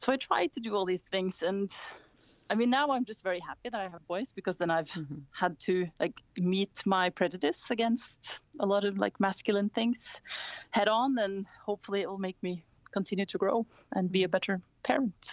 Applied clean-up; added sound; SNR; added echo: none; none; none; none.